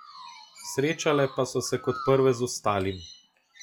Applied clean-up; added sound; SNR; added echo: classical method log-MMSE.